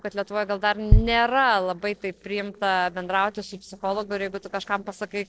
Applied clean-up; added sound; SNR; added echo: neural separator model SepFormer DNS4.